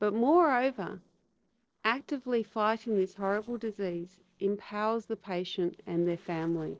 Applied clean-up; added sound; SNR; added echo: neural separator model SepFormer DNS4.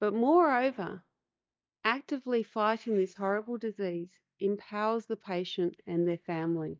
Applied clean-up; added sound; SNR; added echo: neural mask model DeepFilterNet 3.